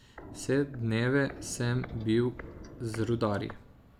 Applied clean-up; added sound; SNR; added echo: none; Walk, footsteps; 15 dB; none.